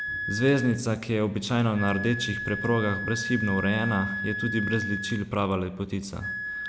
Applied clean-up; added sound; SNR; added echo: none; Wind instrument, woodwind instrument; 7 dB; none.